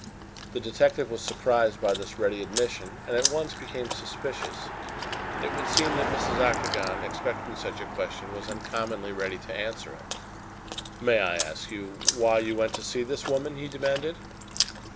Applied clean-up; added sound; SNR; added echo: none; Chewing, mastication + Car passing by; 4 dB; none.